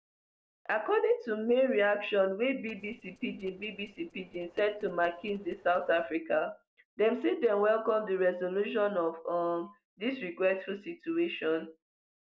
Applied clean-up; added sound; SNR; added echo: neural separator model SepFormer DNS4.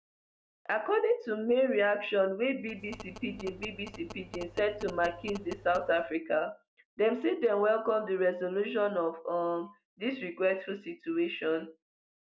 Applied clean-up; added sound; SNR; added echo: none; Telephone; 16 dB; none.